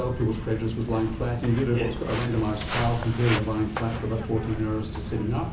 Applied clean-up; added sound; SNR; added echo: none; Walk, footsteps; 6 dB; reverberation time 0.8 s.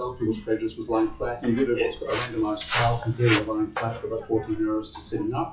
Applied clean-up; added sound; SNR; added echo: classical method WPE with log-MMSE.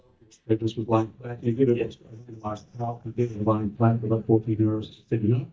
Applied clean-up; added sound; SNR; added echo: neural mask model DeepFilterNet 3.